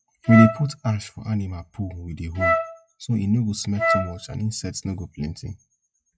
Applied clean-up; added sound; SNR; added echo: classical method log-MMSE.